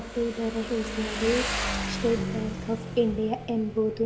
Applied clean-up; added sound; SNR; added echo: none; Motorcycle; 5 dB; none.